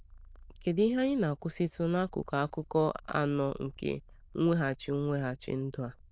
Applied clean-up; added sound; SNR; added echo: neural diffusion model UNIVERSE++.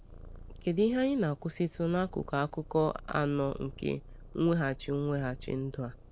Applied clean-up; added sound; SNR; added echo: none; Purr; 17 dB; none.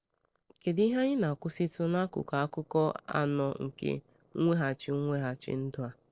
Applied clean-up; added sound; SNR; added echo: neural separator model SepFormer DNS4.